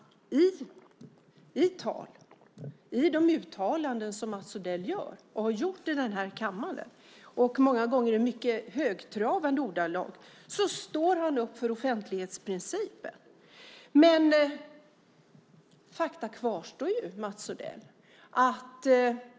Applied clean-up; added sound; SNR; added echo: none; none; none; none.